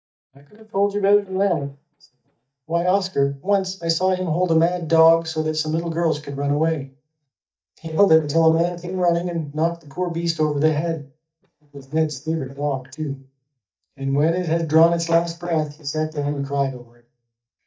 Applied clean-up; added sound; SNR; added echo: neural mask model DeepFilterNet 3.